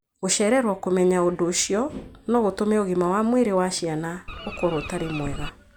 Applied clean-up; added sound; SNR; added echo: none; Bird; 10 dB; none.